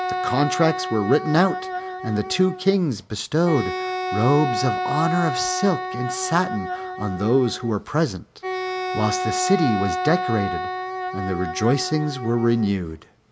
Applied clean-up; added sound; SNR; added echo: none; Wind instrument, woodwind instrument; 5 dB; none.